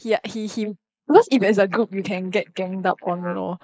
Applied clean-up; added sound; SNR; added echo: neural mask model Resemble Enhance denoiser.